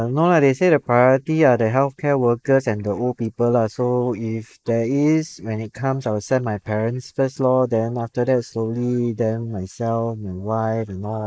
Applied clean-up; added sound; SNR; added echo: neural mask model Resemble Enhance denoiser.